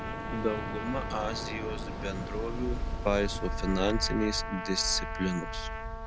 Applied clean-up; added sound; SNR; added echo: none; Trumpet + Waves, surf; 2 dB; none.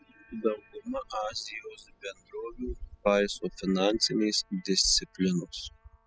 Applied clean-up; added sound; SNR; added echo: classical method spectral subtraction.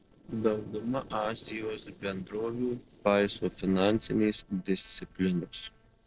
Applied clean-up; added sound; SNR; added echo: neural separator model SepFormer DNS4.